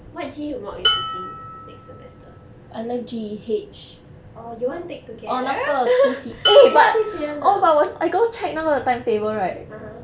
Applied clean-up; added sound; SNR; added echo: none; Dishes, pots, and pans; 9 dB; none.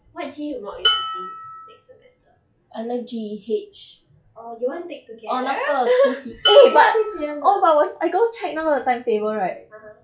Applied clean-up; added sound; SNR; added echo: classical method log-MMSE.